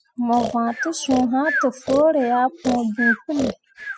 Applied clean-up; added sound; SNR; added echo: classical method spectral subtraction.